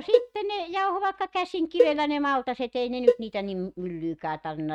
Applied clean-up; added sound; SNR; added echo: neural mask model RNNoise.